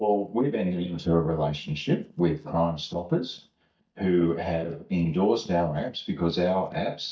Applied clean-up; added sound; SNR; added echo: neural mask model DeepFilterNet 3.